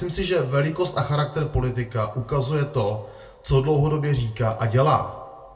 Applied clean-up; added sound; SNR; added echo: none; none; none; reverberation time 0.2 s.